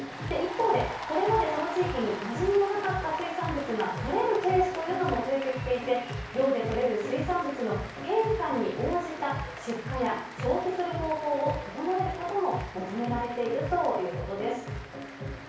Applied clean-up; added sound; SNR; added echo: none; Applause / Cheering; 13 dB; reverberation time 0.6 s.